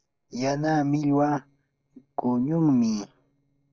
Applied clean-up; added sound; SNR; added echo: neural separator model SepFormer DNS4.